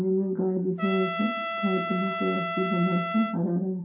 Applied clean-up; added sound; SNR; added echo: none; Trumpet; 5 dB; reverberation time 0.5 s.